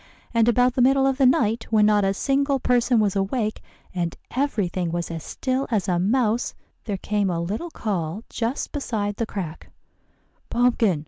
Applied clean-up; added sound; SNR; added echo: none; none; none; none.